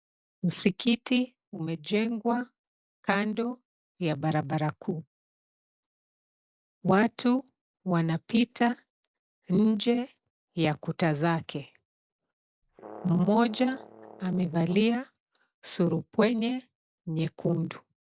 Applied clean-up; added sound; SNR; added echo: none; Brass instrument; 19 dB; none.